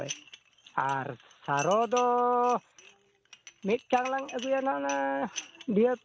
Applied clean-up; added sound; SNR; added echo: none; Dishes, pots, and pans; 17 dB; none.